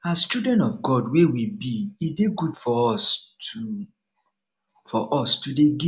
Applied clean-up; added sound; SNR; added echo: none; none; none; none.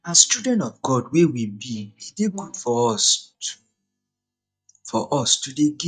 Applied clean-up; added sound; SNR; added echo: neural mask model DeepFilterNet 3.